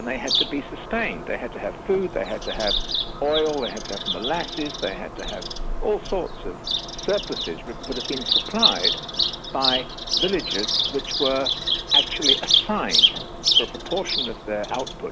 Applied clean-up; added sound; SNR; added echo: none; Bird vocalization, bird call, bird song; -3 dB; none.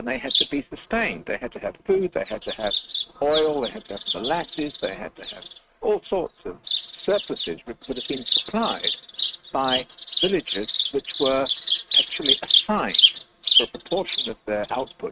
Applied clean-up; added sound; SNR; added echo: neural mask model RNNoise.